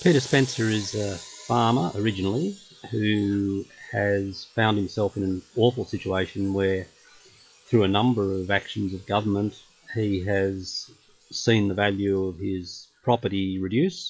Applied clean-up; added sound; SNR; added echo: classical method log-MMSE.